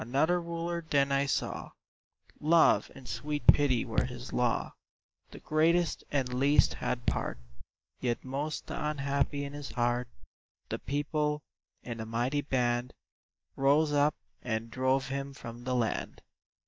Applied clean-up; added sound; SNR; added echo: neural mask model DeepFilterNet 3.